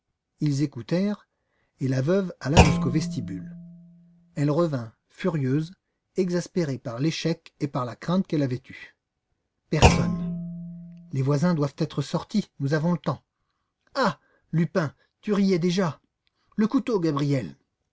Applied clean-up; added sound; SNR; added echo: none; Thump, thud; 0 dB; none.